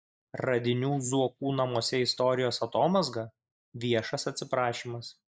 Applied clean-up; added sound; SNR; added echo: neural mask model Resemble Enhance denoiser.